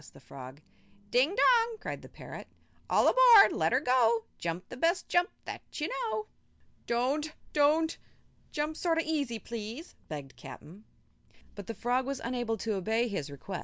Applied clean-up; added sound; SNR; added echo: none; none; none; none.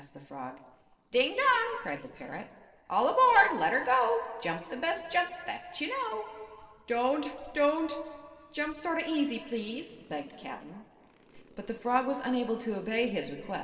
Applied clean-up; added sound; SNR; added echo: neural separator model SepFormer DNS4.